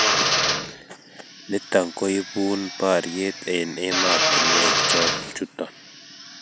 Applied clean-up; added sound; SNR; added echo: none; Drill; -2 dB; none.